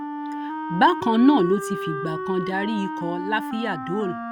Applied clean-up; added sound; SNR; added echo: none; Wind instrument, woodwind instrument; 7 dB; none.